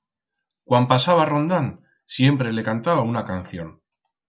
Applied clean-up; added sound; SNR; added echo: none; none; none; none.